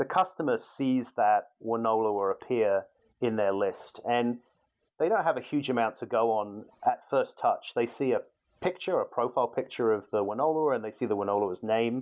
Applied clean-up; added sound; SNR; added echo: none; none; none; none.